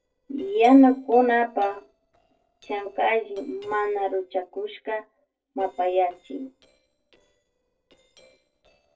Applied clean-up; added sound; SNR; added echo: neural separator model SepFormer DNS4.